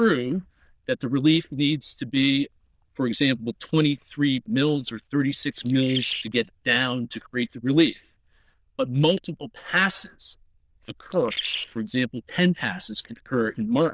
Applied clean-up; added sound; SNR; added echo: neural diffusion model UNIVERSE++.